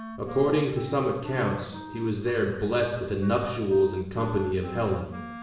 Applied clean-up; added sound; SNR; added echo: none; Wind instrument, woodwind instrument; 14 dB; reverberation time 0.9 s.